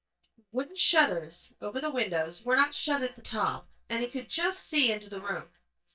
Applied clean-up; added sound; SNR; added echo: neural mask model DeepFilterNet 3.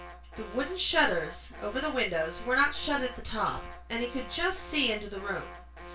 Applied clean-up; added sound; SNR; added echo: none; Alarm; 16 dB; reverberation time 0.2 s.